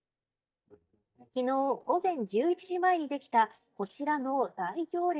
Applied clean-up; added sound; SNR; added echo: neural mask model DeepFilterNet 3.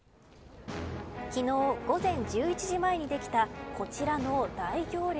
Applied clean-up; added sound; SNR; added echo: none; none; none; none.